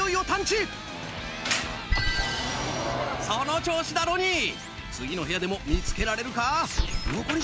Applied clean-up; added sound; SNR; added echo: none; Run; 0 dB; none.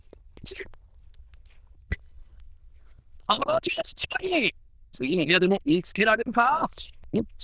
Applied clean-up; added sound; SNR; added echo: neural diffusion model UNIVERSE++.